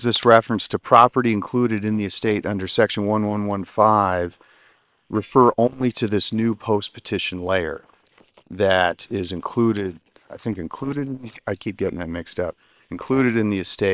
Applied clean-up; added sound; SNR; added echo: neural separator model SepFormer WHAM!.